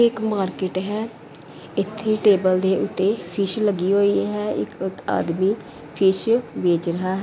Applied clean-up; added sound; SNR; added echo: none; none; none; none.